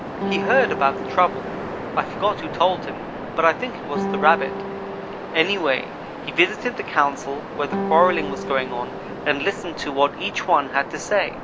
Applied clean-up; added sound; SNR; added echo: none; Waves, surf + Guitar; 6 dB; none.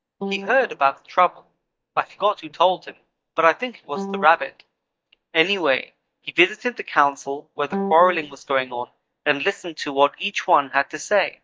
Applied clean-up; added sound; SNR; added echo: neural mask model DeepFilterNet 3.